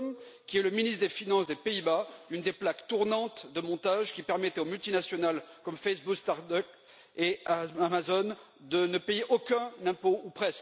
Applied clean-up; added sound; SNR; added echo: none; none; none; none.